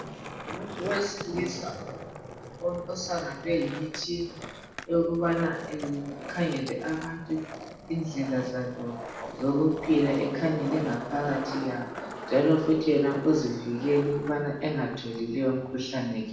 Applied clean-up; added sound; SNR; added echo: none; Skateboard; 11 dB; reverberation time 0.8 s.